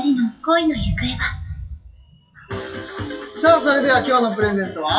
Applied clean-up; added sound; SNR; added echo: classical method WPE with log-MMSE.